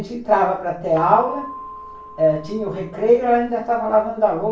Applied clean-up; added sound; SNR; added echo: none; Percussion; 15 dB; reverberation time 0.3 s.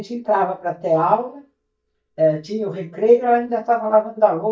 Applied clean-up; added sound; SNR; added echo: neural mask model DeepFilterNet 3.